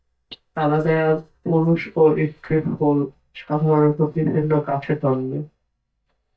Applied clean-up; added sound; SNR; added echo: neural mask model DeepFilterNet 3.